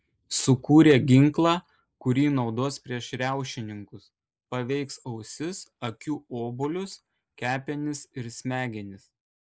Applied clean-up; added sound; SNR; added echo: neural mask model Resemble Enhance denoiser.